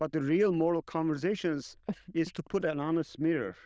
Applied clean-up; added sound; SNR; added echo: neural diffusion model UNIVERSE++.